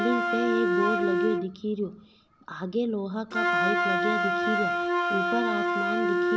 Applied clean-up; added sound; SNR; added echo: none; Wind instrument, woodwind instrument; -4 dB; none.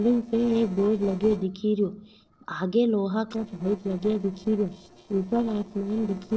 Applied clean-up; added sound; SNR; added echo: neural separator model SepFormer DNS4.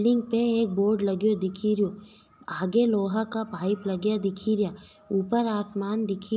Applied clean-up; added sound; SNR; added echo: none; none; none; none.